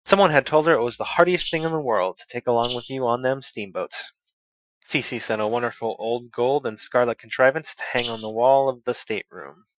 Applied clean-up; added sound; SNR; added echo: classical method Wiener filter.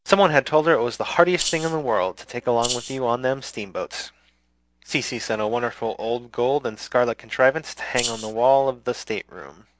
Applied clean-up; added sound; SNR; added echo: none; Rattle (instrument); 6 dB; none.